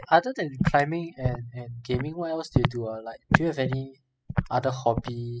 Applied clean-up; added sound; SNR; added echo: classical method spectral subtraction.